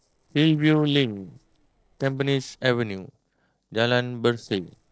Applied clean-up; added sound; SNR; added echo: neural separator model SepFormer DNS4.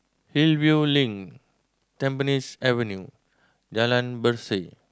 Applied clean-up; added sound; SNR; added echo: none; none; none; none.